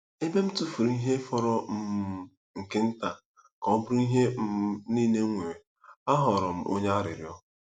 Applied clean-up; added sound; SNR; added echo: none; none; none; none.